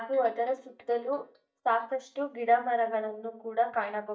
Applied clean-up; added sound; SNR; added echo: neural mask model DeepFilterNet 3.